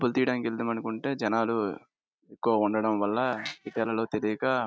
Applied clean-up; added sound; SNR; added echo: neural mask model RNNoise.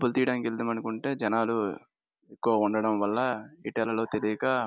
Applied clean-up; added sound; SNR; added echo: none; none; none; none.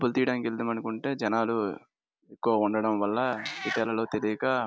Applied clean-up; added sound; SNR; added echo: none; Meow; 8 dB; none.